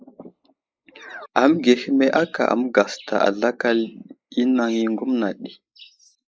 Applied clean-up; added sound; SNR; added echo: neural mask model Resemble Enhance denoiser.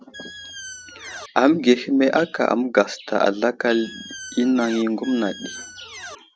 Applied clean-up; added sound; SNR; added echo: none; Squeak; 15 dB; none.